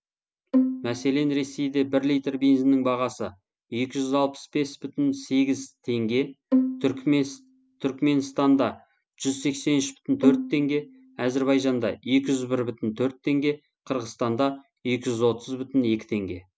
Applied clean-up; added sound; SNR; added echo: none; Bowed string instrument; 3 dB; none.